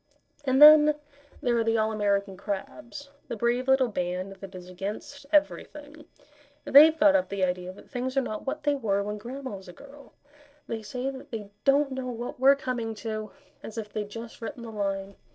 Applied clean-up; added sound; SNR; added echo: neural separator model SepFormer DNS4.